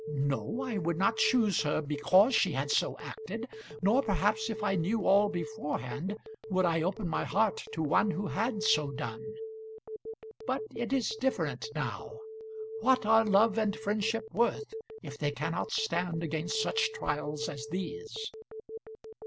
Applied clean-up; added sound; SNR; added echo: none; Telephone; 11 dB; none.